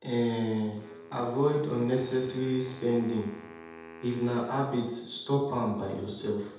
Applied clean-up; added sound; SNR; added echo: none; Wind instrument, woodwind instrument; 19 dB; reverberation time 0.8 s.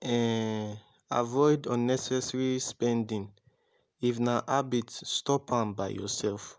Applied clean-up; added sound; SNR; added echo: none; none; none; none.